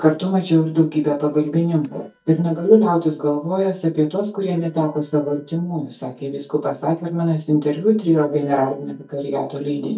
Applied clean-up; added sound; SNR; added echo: neural mask model DeepFilterNet 3.